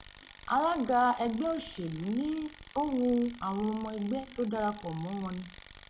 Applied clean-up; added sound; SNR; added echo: none; Tools; 17 dB; none.